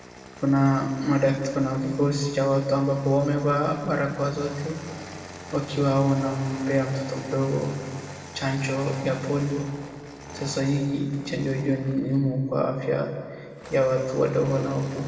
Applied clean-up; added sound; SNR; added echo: none; Engine starting; 17 dB; reverberation time 2.1 s.